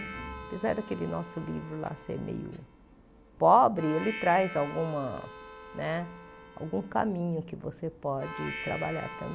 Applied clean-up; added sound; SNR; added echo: none; Harmonica; 13 dB; none.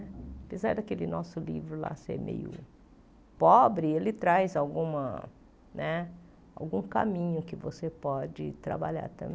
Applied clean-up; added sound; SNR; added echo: none; none; none; none.